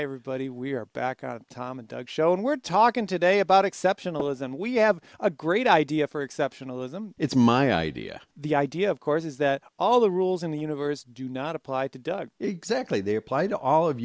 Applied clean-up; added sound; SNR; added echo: none; Tap; 12 dB; none.